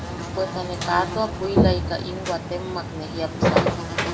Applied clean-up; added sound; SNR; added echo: none; Buzz; -4 dB; reverberation time 0.3 s.